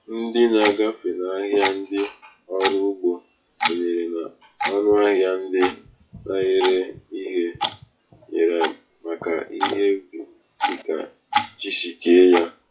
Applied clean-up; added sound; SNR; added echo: classical method WPE with log-MMSE.